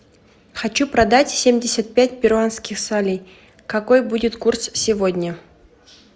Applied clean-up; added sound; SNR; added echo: none; none; none; none.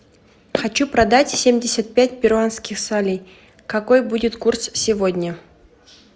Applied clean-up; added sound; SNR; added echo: none; Walk, footsteps; 14 dB; none.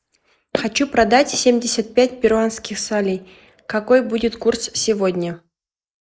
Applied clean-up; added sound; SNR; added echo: neural mask model Resemble Enhance denoiser.